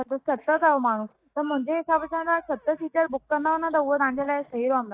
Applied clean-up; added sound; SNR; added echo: neural mask model DeepFilterNet 3.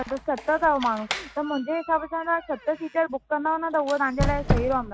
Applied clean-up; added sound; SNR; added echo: none; Squeak; 6 dB; none.